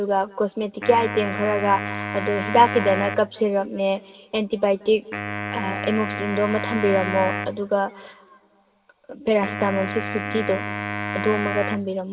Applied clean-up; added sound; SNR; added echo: none; Wind instrument, woodwind instrument; 7 dB; reverberation time 1.6 s.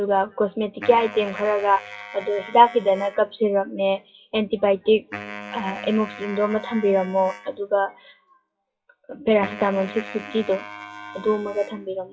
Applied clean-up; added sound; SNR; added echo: classical method WPE with log-MMSE.